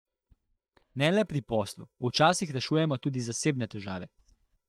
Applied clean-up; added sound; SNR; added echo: neural mask model DeepFilterNet 3.